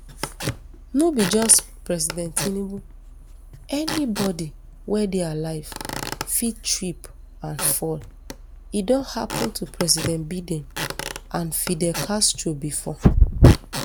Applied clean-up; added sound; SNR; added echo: none; Squeak / Wood; 10 dB; none.